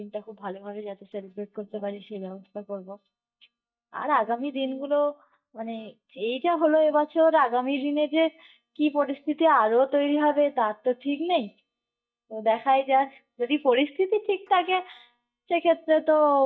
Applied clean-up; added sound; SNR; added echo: neural mask model DeepFilterNet 3.